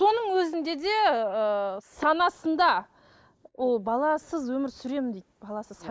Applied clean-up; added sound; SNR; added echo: neural mask model Resemble Enhance denoiser.